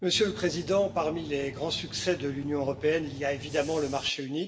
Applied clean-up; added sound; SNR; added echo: none; Bus / Engine; 14 dB; reverberation time 0.7 s.